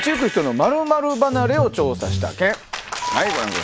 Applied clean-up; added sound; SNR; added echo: none; none; none; none.